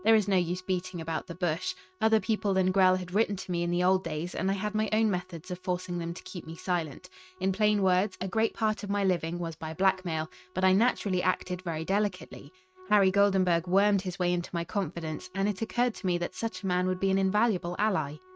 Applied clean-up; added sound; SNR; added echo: neural mask model RNNoise.